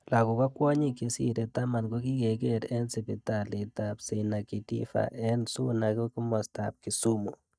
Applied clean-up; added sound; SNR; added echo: neural mask model DeepFilterNet 3.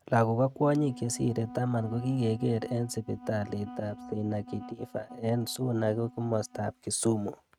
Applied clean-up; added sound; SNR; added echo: neural mask model RNNoise.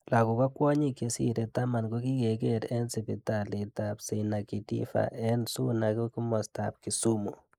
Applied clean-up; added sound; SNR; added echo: neural mask model Resemble Enhance denoiser.